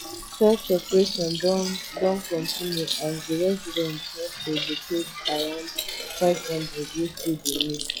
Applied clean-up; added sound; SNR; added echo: classical method log-MMSE.